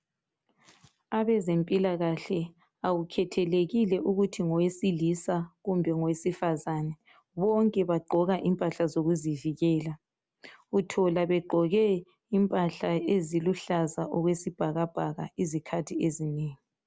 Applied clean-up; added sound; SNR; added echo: none; none; none; none.